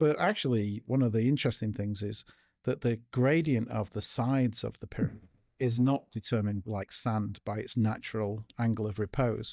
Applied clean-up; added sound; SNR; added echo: neural mask model DeepFilterNet 3.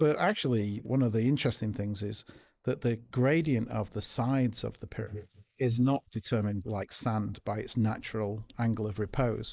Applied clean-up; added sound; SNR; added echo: neural mask model Resemble Enhance denoiser.